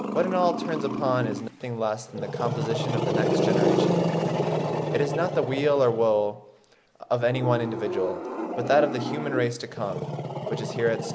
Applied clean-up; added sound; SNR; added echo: none; Growling; 1 dB; none.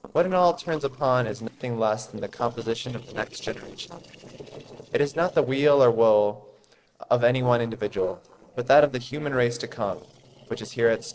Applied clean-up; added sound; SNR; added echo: neural separator model SepFormer DNS4.